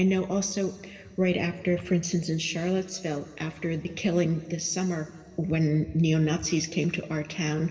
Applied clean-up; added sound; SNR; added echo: none; none; none; reverberation time 1.6 s.